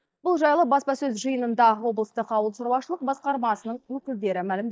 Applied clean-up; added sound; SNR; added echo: neural mask model DeepFilterNet 3.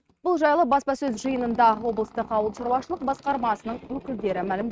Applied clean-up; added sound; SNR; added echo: neural mask model RNNoise.